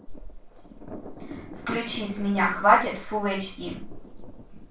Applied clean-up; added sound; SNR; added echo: none; Thunder; 16 dB; reverberation time 0.3 s.